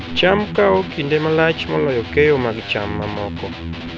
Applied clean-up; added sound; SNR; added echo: none; Electric guitar; 10 dB; none.